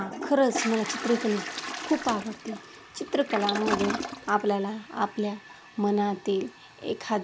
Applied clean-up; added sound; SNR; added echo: none; Toilet flush; 8 dB; none.